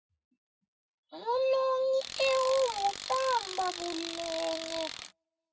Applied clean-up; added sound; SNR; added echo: none; Tools; 9 dB; reverberation time 0.3 s.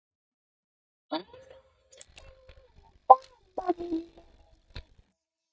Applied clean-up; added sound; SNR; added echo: neural mask model DeepFilterNet 3.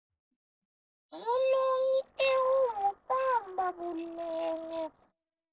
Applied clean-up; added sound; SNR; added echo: neural separator model SepFormer DNS4.